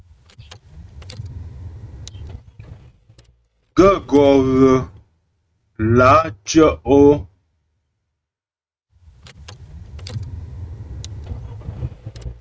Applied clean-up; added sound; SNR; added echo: neural mask model RNNoise.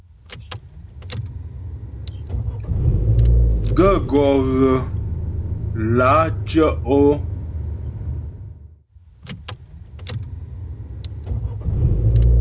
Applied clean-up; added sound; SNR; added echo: none; Engine / Car; -1 dB; none.